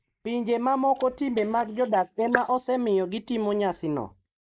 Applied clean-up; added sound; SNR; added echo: neural mask model Resemble Enhance denoiser.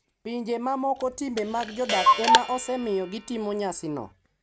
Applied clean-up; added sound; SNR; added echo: none; Clock; -2 dB; none.